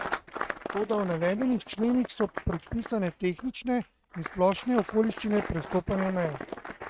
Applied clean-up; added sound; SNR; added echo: neural mask model RNNoise.